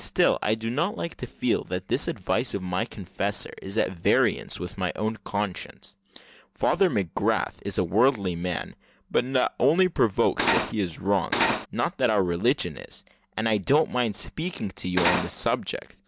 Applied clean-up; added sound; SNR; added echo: none; Cutlery, silverware; -2 dB; none.